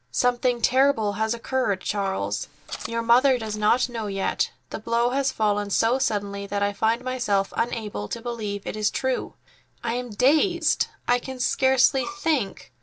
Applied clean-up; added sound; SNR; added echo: neural separator model SepFormer DNS4.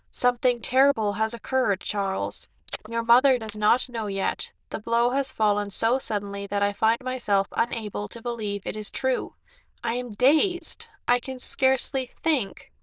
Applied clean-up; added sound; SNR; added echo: neural diffusion model UNIVERSE++.